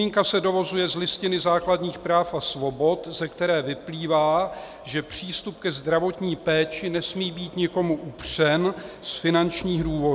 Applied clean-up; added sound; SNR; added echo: none; none; none; none.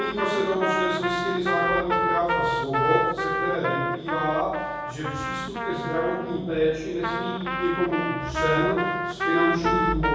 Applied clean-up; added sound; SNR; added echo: none; Trumpet; 1 dB; reverberation time 1.3 s.